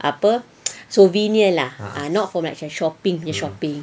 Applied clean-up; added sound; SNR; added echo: none; none; none; none.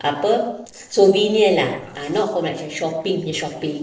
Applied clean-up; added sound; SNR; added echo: neural separator model SepFormer DNS4.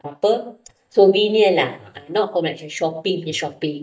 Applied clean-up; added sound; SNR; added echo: neural mask model DeepFilterNet 3.